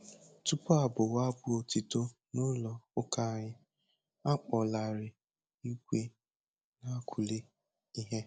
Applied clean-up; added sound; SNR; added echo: none; none; none; none.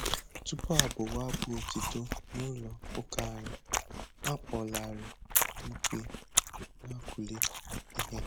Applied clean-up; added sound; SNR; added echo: none; Chewing, mastication; -4 dB; none.